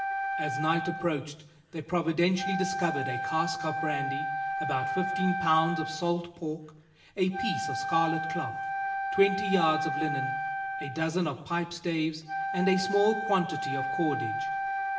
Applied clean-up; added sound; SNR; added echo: none; Wind instrument, woodwind instrument; 3 dB; reverberation time 0.8 s.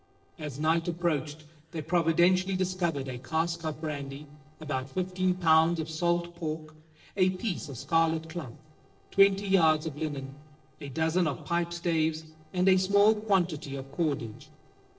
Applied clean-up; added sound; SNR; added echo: neural separator model SepFormer DNS4.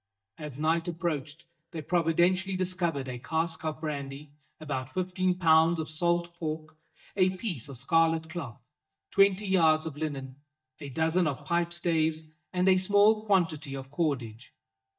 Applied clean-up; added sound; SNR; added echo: neural mask model DeepFilterNet 3.